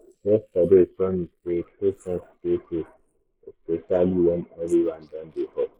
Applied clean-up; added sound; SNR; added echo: neural mask model Resemble Enhance denoiser.